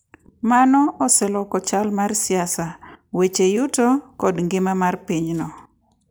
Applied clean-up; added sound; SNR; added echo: none; none; none; none.